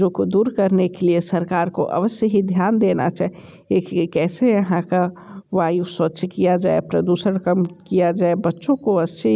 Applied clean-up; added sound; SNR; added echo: none; none; none; none.